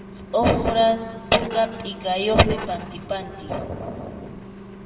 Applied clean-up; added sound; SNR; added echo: none; Engine; 15 dB; reverberation time 1.7 s.